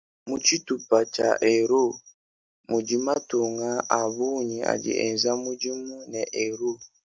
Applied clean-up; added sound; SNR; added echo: none; none; none; none.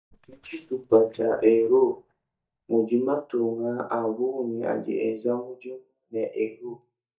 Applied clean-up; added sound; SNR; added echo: neural mask model DeepFilterNet 3.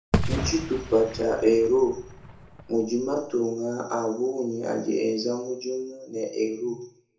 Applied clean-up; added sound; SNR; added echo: none; Fireworks; 5 dB; reverberation time 0.7 s.